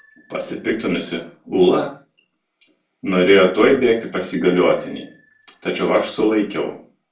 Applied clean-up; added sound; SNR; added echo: none; Bicycle bell; 17 dB; reverberation time 0.3 s.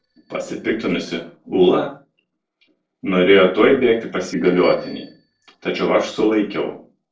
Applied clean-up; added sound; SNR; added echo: neural separator model SepFormer DNS4.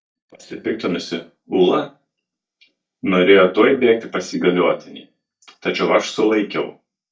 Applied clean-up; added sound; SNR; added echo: neural mask model DeepFilterNet 3.